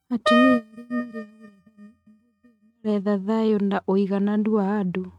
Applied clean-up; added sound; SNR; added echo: neural mask model RNNoise.